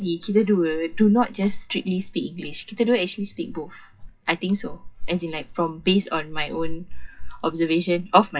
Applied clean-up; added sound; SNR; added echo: classical method WPE with log-MMSE.